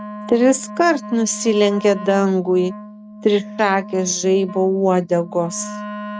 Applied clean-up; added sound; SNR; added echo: neural mask model RNNoise.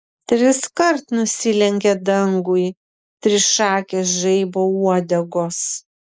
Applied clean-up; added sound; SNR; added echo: neural mask model Resemble Enhance denoiser.